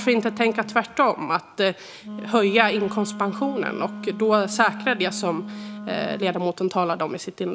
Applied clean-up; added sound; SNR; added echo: none; Wind instrument, woodwind instrument; 12 dB; none.